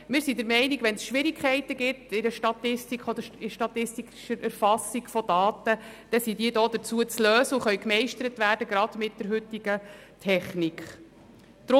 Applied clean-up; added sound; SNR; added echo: none; none; none; none.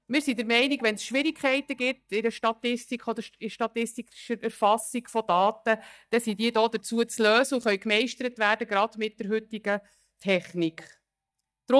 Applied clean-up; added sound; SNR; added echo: neural mask model DeepFilterNet 3.